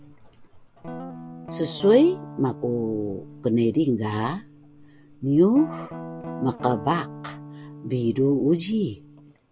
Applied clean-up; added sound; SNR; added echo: none; Guitar; 15 dB; none.